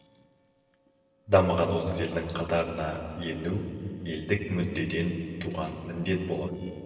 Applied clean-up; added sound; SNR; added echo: neural separator model SepFormer DNS4.